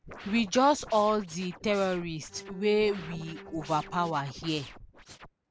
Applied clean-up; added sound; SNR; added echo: none; Bowed string instrument + Scratching (performance technique); 16 dB; none.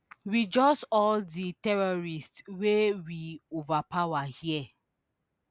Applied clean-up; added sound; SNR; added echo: none; none; none; none.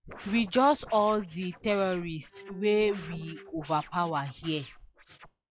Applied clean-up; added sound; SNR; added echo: classical method log-MMSE.